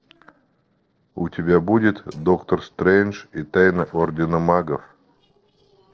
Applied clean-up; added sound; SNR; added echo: neural separator model SepFormer DNS4.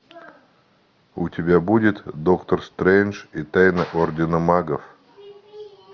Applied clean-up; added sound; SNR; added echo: none; none; none; none.